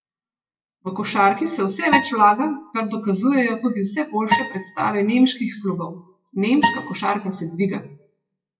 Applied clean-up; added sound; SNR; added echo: classical method WPE with log-MMSE.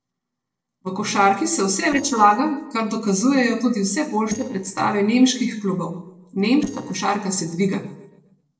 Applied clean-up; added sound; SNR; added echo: neural separator model SepFormer DNS4.